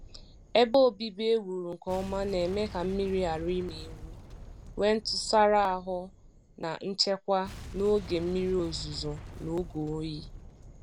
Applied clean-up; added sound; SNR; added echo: none; Boom; 15 dB; none.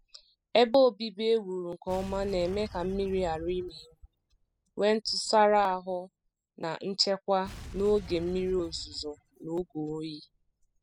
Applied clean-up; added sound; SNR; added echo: classical method spectral subtraction.